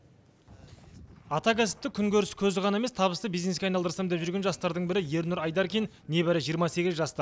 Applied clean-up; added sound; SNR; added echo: none; none; none; none.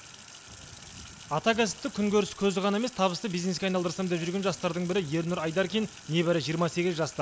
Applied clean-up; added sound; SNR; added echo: none; Sink (filling or washing); 19 dB; none.